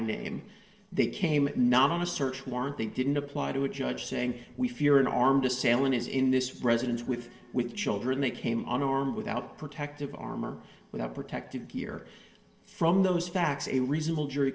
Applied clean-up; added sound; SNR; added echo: neural separator model SepFormer DNS4.